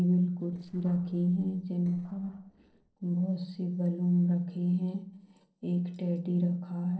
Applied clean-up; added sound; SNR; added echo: neural separator model SepFormer DNS4.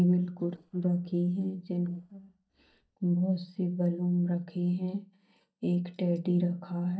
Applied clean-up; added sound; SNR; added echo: neural mask model DeepFilterNet 3.